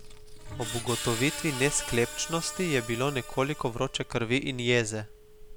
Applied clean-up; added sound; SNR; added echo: none; Telephone + Screech; 10 dB; none.